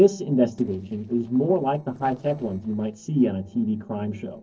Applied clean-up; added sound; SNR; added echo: neural separator model SepFormer DNS4.